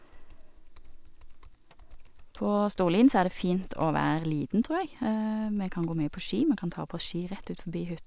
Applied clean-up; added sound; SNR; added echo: none; Computer keyboard; 14 dB; none.